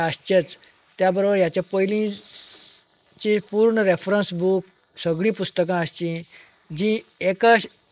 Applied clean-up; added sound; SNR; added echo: neural mask model Resemble Enhance denoiser.